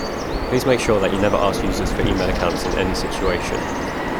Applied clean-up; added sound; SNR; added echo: none; Bird vocalization, bird call, bird song; 1 dB; none.